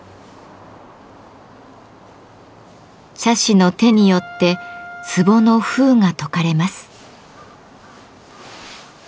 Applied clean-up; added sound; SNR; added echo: none; Wind instrument, woodwind instrument; 18 dB; none.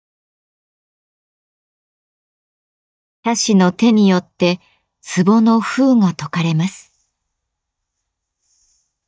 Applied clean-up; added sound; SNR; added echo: neural mask model DeepFilterNet 3.